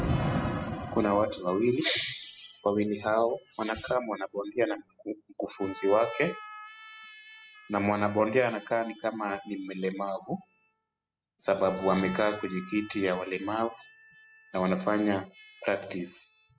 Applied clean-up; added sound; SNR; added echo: classical method spectral subtraction.